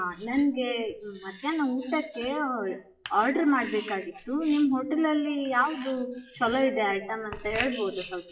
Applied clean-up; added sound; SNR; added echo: classical method WPE with log-MMSE.